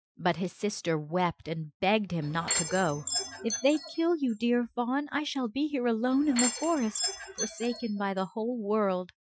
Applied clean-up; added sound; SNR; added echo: classical method Wiener filter.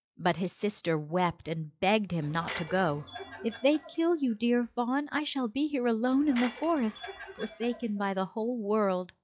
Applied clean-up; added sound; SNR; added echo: classical method log-MMSE.